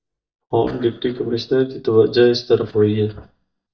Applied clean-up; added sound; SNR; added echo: neural mask model DeepFilterNet 3.